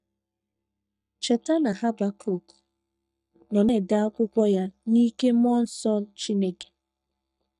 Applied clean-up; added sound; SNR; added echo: neural mask model DeepFilterNet 3.